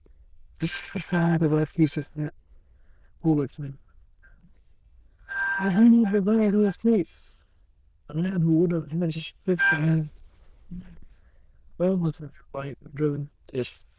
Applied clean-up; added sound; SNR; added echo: neural diffusion model UNIVERSE++.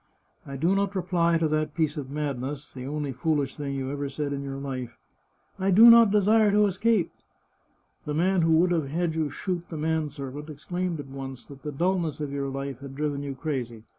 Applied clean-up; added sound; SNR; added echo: none; none; none; none.